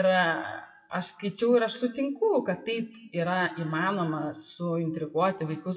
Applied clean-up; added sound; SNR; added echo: classical method WPE with log-MMSE.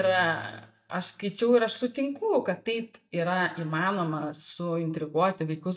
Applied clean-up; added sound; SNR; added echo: neural mask model DeepFilterNet 3.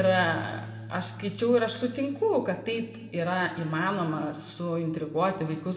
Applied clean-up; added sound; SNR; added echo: none; Bass guitar; 15 dB; reverberation time 1.5 s.